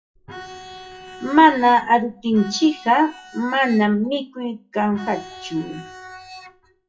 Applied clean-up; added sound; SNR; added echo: classical method WPE with log-MMSE.